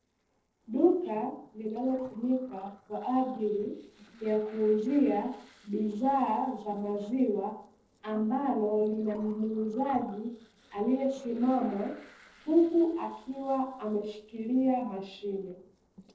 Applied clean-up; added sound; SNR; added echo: neural separator model SepFormer DNS4.